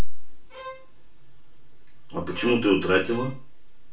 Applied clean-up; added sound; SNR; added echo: none; Bowed string instrument; 19 dB; reverberation time 0.3 s.